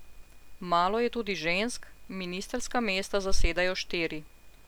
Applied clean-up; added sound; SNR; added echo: none; none; none; none.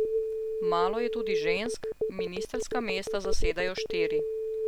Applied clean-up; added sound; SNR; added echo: none; Telephone; -1 dB; none.